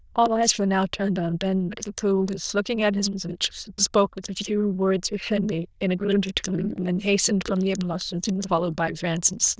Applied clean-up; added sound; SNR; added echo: neural diffusion model UNIVERSE++.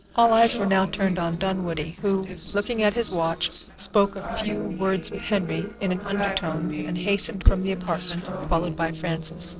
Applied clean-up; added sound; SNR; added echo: neural separator model SepFormer DNS4.